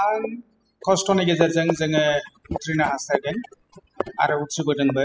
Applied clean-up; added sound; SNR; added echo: classical method spectral subtraction.